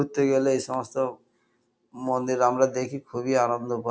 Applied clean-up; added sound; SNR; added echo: none; none; none; none.